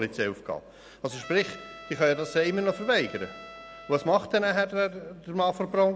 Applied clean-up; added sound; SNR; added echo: none; Trumpet; 17 dB; none.